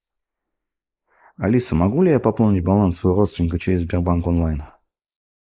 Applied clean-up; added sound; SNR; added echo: neural mask model Resemble Enhance denoiser.